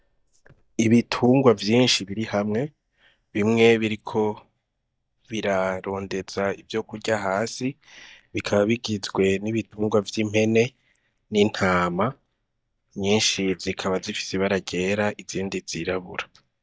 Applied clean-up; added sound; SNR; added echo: neural mask model DeepFilterNet 3.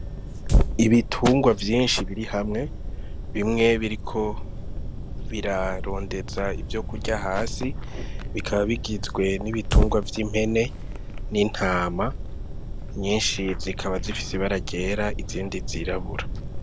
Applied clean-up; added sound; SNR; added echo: none; Fire; 2 dB; none.